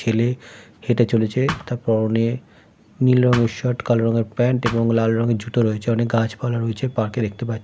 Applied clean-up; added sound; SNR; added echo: none; Thump, thud; 9 dB; none.